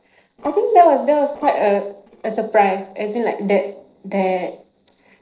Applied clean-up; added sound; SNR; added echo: neural separator model SepFormer DNS4.